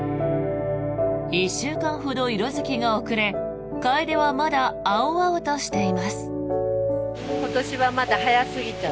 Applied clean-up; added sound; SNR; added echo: none; Piano; 13 dB; none.